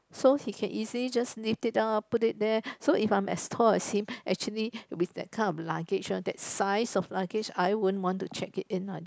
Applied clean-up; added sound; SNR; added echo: none; none; none; none.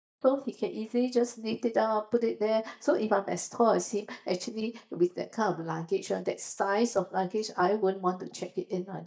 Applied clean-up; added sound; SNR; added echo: neural mask model DeepFilterNet 3.